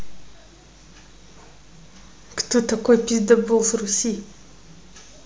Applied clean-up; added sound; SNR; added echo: none; none; none; none.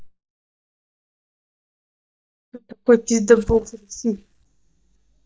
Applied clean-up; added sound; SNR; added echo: neural mask model DeepFilterNet 3.